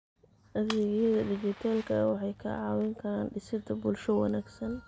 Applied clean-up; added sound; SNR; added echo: none; Fire; 18 dB; none.